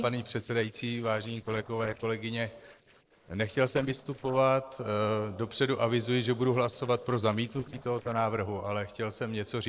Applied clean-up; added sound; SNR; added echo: neural separator model SepFormer DNS4.